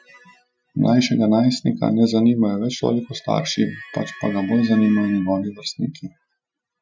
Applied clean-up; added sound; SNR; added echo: classical method Wiener filter.